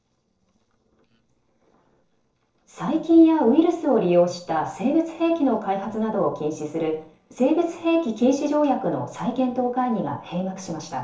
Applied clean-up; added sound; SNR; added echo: neural separator model SepFormer DNS4.